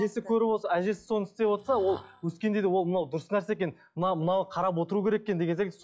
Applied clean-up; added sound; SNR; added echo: classical method log-MMSE.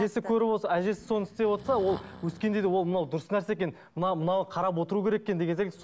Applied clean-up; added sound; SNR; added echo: none; Breathing; 19 dB; none.